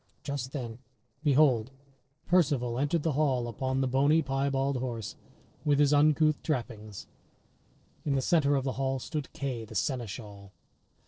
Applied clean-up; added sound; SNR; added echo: neural separator model SepFormer DNS4.